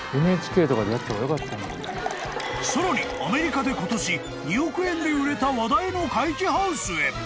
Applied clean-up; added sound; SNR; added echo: none; Fill (with liquid) / Water; 14 dB; none.